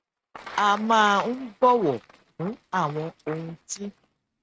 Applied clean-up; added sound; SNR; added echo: neural mask model RNNoise.